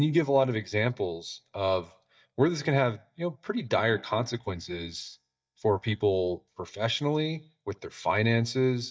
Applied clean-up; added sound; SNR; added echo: neural mask model DeepFilterNet 3.